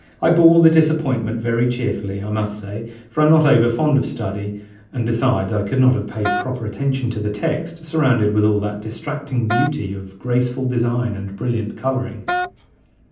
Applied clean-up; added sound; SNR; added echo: none; Wind instrument, woodwind instrument; 6 dB; reverberation time 0.6 s.